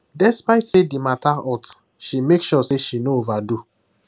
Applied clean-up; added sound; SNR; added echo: none; none; none; none.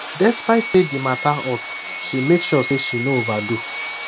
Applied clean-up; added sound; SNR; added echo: none; Sawing; 8 dB; none.